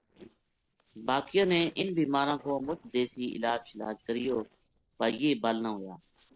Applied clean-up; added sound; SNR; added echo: neural separator model SepFormer DNS4.